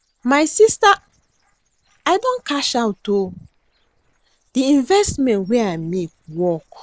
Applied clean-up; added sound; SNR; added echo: neural separator model SepFormer DNS4.